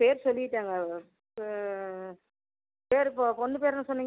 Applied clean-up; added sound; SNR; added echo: none; none; none; none.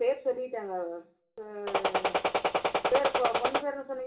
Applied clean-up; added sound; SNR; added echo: none; Gunshot, gunfire; -5 dB; reverberation time 0.3 s.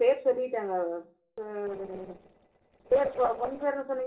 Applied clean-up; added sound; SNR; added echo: neural separator model SepFormer DNS4.